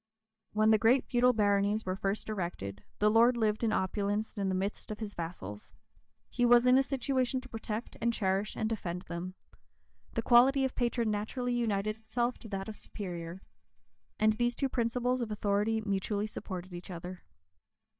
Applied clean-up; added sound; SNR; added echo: neural mask model DeepFilterNet 3.